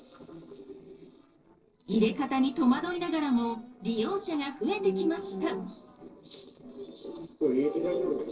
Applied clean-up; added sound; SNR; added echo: neural separator model SepFormer DNS4.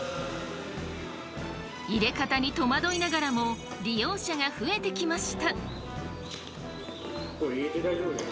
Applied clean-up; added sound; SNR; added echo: none; none; none; none.